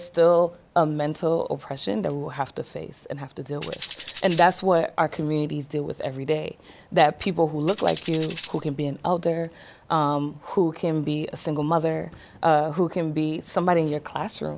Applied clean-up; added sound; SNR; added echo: none; Tambourine; 16 dB; none.